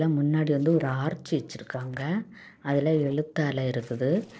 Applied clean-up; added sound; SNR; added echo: neural separator model SepFormer DNS4.